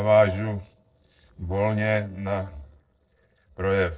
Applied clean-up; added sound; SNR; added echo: neural separator model SepFormer DNS4.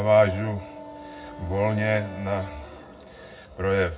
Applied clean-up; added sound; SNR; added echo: none; Wind instrument, woodwind instrument; 18 dB; reverberation time 0.4 s.